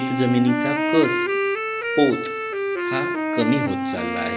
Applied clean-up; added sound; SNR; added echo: none; Wind instrument, woodwind instrument; 0 dB; none.